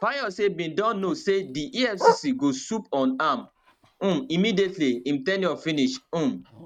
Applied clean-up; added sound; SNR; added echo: neural mask model RNNoise.